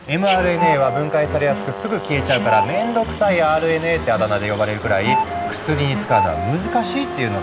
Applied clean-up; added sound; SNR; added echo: none; Motor vehicle (road) + Brass instrument; 12 dB; none.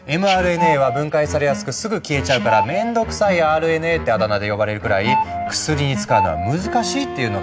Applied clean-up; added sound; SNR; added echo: none; none; none; none.